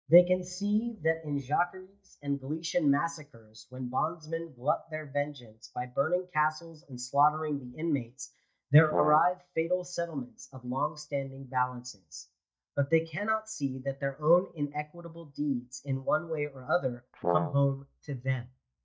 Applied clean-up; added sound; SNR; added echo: neural mask model DeepFilterNet 3.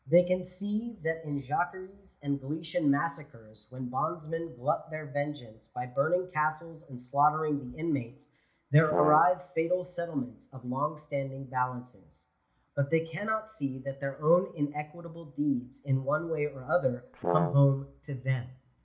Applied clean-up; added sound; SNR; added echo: none; Brass instrument; 2 dB; reverberation time 0.4 s.